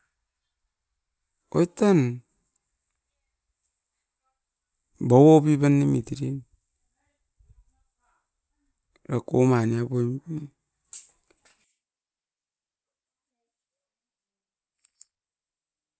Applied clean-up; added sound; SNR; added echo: none; none; none; none.